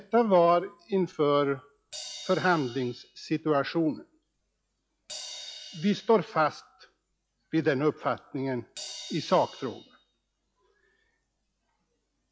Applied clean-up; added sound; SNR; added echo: classical method log-MMSE.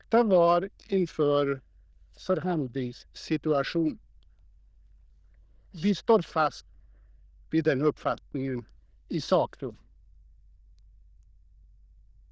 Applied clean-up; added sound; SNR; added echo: neural diffusion model UNIVERSE++.